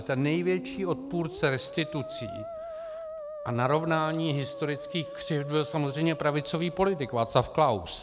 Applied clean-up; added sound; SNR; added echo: none; Musical instrument; 11 dB; none.